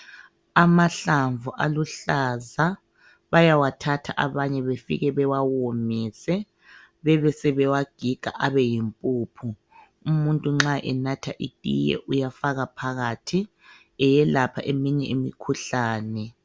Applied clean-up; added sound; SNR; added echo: none; none; none; none.